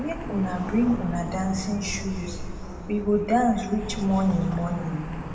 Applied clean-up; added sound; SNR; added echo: none; Traffic noise, roadway noise; 9 dB; reverberation time 1.9 s.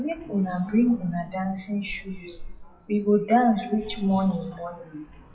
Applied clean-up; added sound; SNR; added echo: classical method WPE with log-MMSE.